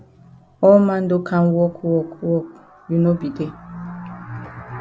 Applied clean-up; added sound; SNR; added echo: none; none; none; none.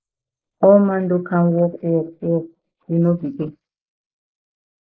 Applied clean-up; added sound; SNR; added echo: neural mask model Resemble Enhance denoiser.